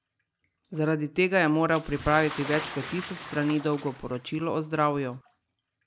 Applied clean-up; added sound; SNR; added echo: none; Bathtub (filling or washing) / Splash, splatter; 14 dB; none.